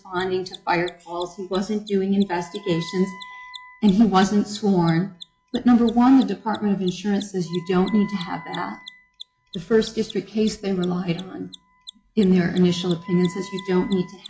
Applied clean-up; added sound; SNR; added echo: classical method log-MMSE.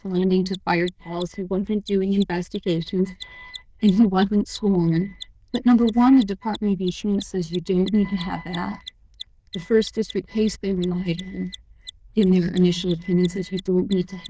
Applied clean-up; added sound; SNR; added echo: neural diffusion model UNIVERSE++.